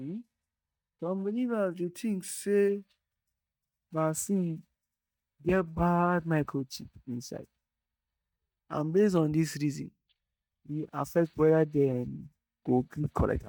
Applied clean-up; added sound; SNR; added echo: neural mask model DeepFilterNet 3.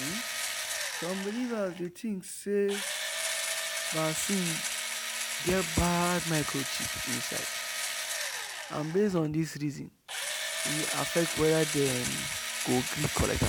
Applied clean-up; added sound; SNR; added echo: none; Engine / Drill; 2 dB; none.